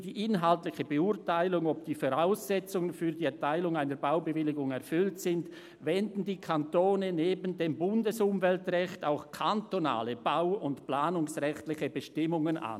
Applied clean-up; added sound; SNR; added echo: none; none; none; none.